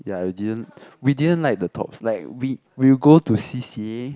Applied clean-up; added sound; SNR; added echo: none; none; none; none.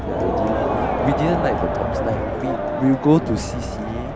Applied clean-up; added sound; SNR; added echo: none; Crowd; 0 dB; none.